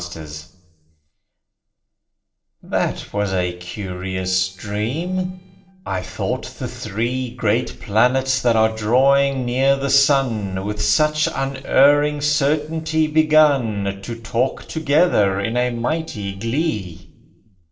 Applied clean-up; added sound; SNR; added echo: neural separator model SepFormer DNS4.